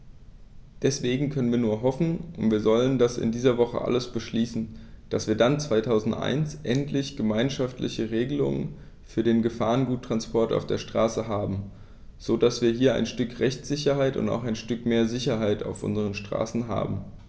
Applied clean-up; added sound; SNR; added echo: none; none; none; none.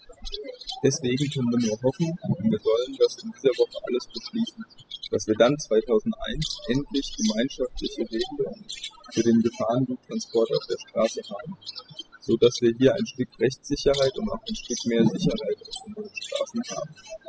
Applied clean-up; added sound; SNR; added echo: classical method spectral subtraction.